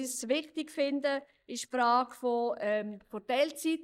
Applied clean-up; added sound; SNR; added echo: neural mask model DeepFilterNet 3.